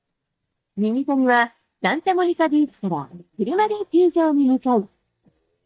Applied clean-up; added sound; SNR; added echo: neural mask model DeepFilterNet 3.